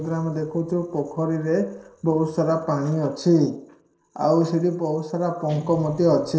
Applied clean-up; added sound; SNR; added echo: neural separator model SepFormer DNS4.